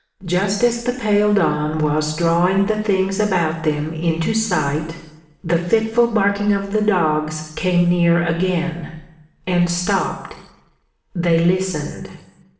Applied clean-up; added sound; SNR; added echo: none; none; none; reverberation time 0.8 s.